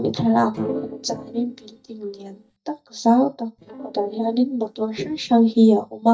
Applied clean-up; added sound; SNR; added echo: neural mask model DeepFilterNet 3.